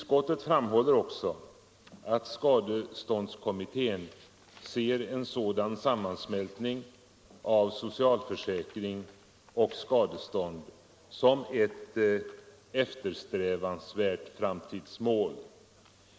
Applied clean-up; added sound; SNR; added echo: none; none; none; none.